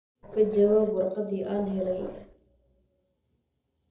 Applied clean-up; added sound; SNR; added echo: none; Growling; 17 dB; reverberation time 0.7 s.